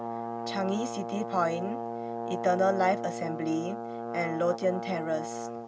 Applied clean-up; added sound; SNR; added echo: none; Brass instrument; 5 dB; none.